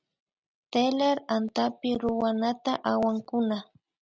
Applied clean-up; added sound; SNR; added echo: none; none; none; none.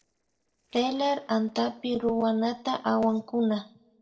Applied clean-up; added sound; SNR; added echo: neural separator model SepFormer DNS4.